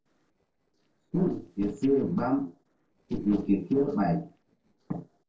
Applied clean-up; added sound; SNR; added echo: neural separator model SepFormer DNS4.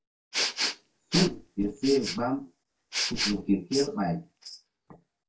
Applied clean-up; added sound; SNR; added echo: neural mask model DeepFilterNet 3.